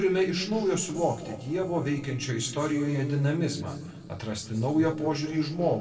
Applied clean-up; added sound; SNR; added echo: neural separator model SepFormer DNS4.